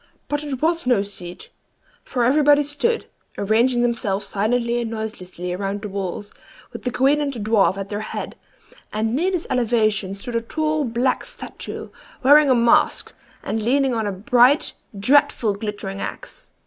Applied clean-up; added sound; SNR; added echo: none; none; none; none.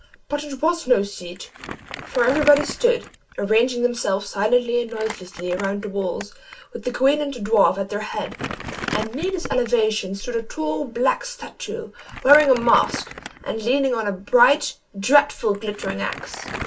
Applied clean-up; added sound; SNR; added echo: none; Crumpling, crinkling; 14 dB; reverberation time 0.2 s.